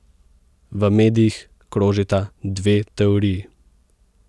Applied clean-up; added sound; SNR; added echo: none; none; none; none.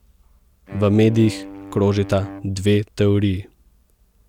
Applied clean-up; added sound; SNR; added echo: none; Wind instrument, woodwind instrument; 16 dB; none.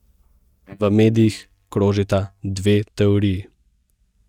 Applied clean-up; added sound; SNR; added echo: neural mask model DeepFilterNet 3.